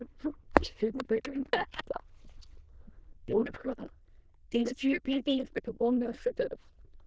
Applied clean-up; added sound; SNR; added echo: neural diffusion model UNIVERSE++.